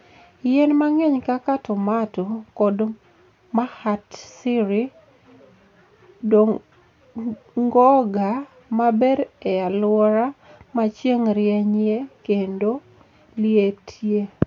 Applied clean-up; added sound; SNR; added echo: none; none; none; none.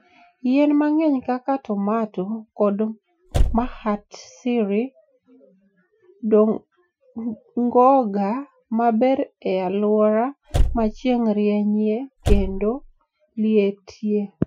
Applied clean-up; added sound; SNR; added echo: classical method Wiener filter.